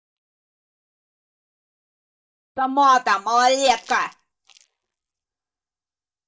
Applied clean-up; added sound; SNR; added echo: neural mask model DeepFilterNet 3.